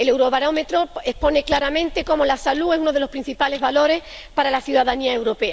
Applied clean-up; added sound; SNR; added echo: none; Clock; 18 dB; none.